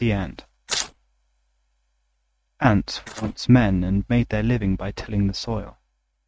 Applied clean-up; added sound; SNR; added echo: neural mask model RNNoise.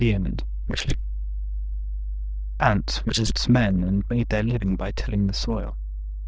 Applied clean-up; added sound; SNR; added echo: neural diffusion model UNIVERSE++.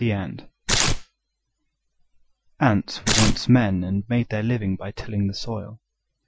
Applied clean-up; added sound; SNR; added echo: classical method Wiener filter.